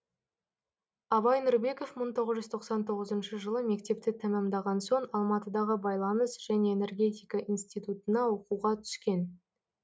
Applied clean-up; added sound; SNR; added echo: none; none; none; none.